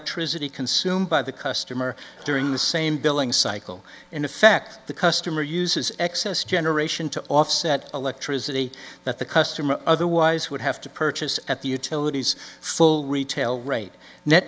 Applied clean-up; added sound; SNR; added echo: none; none; none; none.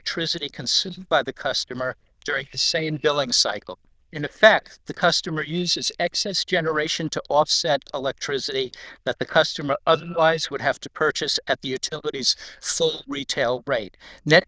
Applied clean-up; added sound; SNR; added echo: neural diffusion model UNIVERSE++.